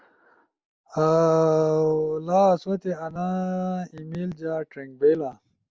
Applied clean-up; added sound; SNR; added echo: none; none; none; none.